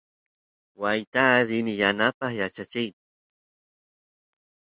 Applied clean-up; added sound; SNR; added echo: none; none; none; none.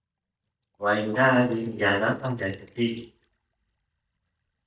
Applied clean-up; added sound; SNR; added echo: neural mask model DeepFilterNet 3.